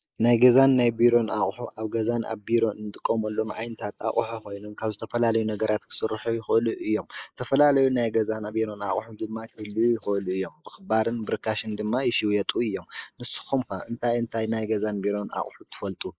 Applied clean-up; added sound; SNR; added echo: neural mask model Resemble Enhance denoiser.